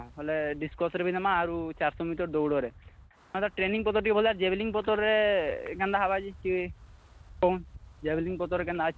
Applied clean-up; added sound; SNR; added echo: none; Wind; 20 dB; none.